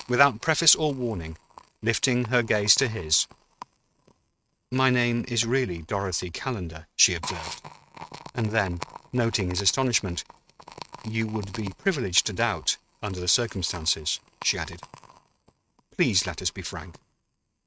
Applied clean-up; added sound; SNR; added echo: neural mask model RNNoise.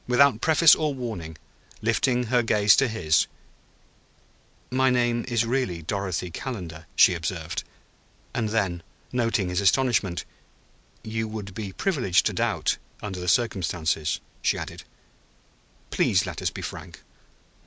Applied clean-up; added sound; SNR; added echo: none; none; none; none.